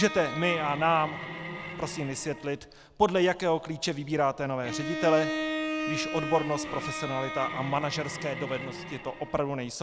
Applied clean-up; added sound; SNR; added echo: none; Bowed string instrument; 7 dB; none.